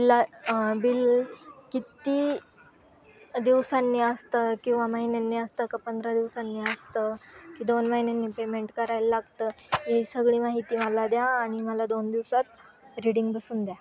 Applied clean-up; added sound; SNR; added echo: none; none; none; none.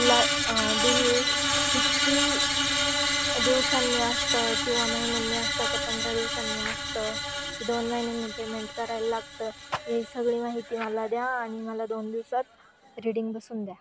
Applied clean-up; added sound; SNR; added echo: none; Screech; -2 dB; none.